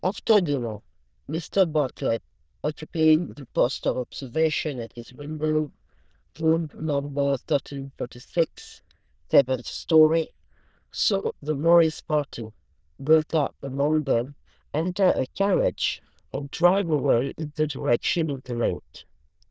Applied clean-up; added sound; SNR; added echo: neural diffusion model UNIVERSE++.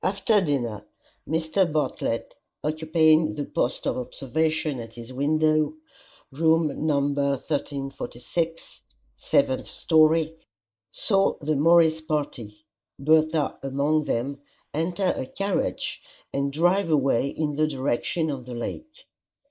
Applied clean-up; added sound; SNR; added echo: neural mask model Resemble Enhance denoiser.